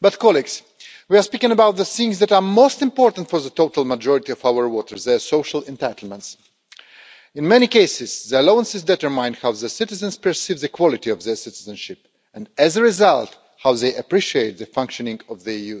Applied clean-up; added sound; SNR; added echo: none; none; none; none.